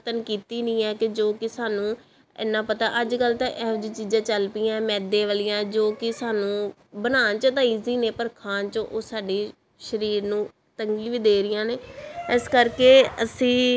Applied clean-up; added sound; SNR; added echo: none; none; none; none.